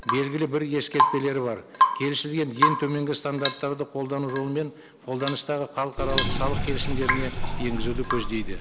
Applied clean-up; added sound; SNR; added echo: none; Drip / Water tap, faucet / Rain + Sink (filling or washing); -1 dB; none.